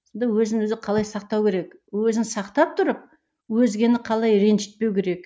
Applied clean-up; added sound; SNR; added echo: none; none; none; none.